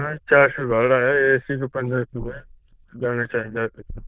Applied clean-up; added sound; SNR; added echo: neural diffusion model UNIVERSE++.